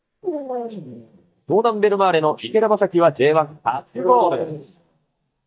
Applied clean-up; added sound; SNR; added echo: neural mask model DeepFilterNet 3.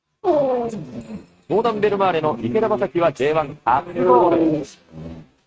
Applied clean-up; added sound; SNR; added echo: neural mask model RNNoise.